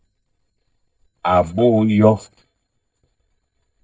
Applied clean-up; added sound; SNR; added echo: neural mask model DeepFilterNet 3.